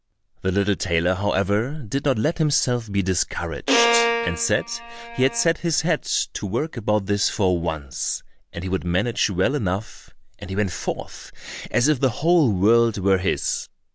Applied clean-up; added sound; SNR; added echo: none; Bowed string instrument; 2 dB; none.